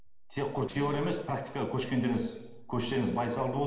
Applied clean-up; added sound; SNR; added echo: neural separator model SepFormer DNS4.